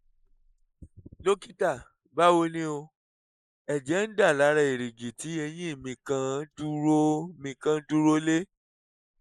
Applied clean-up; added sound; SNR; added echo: neural mask model Resemble Enhance denoiser.